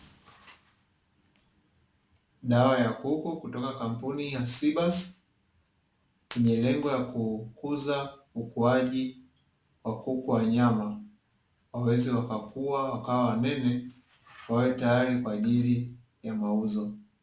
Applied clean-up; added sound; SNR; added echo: none; none; none; none.